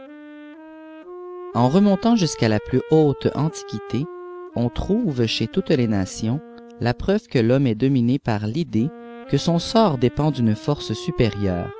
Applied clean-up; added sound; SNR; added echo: none; Wind instrument, woodwind instrument; 17 dB; none.